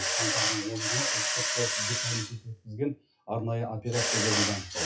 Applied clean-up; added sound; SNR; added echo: classical method WPE with log-MMSE.